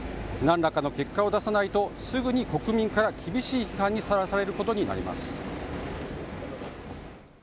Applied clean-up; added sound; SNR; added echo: none; none; none; none.